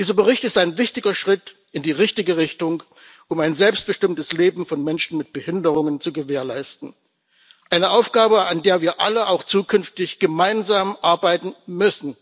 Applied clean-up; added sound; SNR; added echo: none; none; none; none.